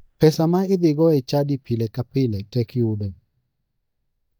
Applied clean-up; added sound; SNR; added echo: neural mask model DeepFilterNet 3.